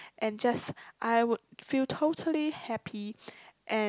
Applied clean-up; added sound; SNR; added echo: none; none; none; none.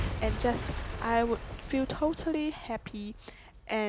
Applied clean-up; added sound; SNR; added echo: none; Shatter / Crushing / Boom; 6 dB; none.